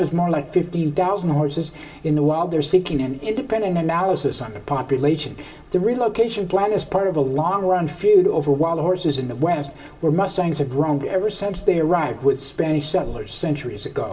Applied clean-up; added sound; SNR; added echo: none; none; none; reverberation time 0.8 s.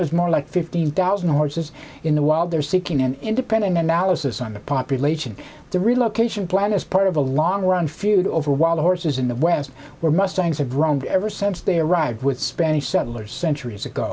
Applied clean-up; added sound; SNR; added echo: none; none; none; none.